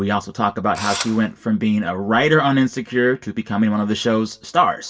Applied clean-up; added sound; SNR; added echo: none; Engine / Drill; 10 dB; reverberation time 0.1 s.